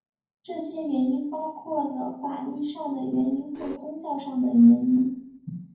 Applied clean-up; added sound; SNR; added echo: neural separator model SepFormer DNS4.